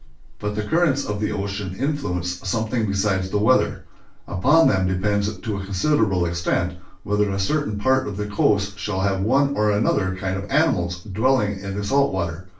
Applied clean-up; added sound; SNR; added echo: none; none; none; reverberation time 0.3 s.